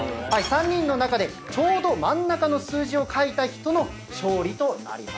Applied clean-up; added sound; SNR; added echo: none; none; none; none.